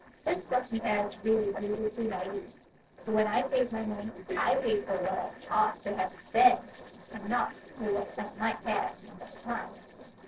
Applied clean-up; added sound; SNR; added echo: neural separator model SepFormer DNS4.